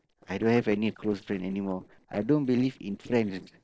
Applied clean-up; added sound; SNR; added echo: neural separator model SepFormer DNS4.